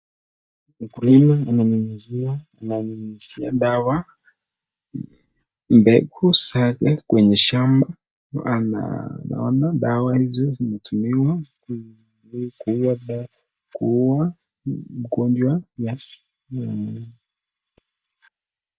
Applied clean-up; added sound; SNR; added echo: neural mask model DeepFilterNet 3.